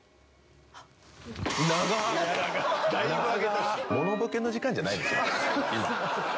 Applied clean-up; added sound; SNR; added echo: none; none; none; none.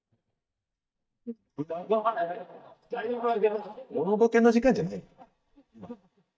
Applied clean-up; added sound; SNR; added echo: neural mask model DeepFilterNet 3.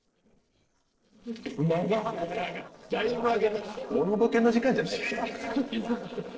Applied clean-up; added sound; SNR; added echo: neural separator model SepFormer DNS4.